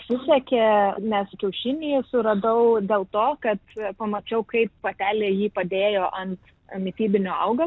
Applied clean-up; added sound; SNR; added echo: none; none; none; none.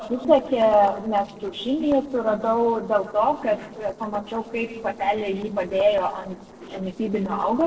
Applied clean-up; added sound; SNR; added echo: neural separator model SepFormer DNS4.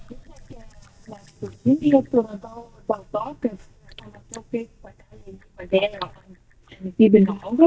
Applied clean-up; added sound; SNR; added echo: neural mask model DeepFilterNet 3.